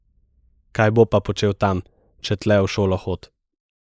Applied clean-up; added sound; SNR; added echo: neural mask model Resemble Enhance denoiser.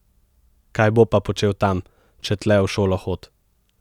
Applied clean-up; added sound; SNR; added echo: none; none; none; none.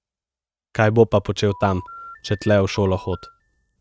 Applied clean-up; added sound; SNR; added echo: neural mask model RNNoise.